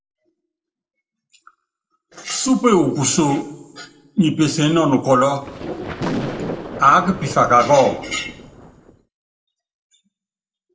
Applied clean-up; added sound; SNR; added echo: neural separator model SepFormer DNS4.